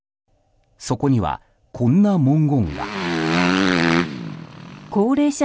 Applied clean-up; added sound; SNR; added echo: none; Motorcycle; 1 dB; none.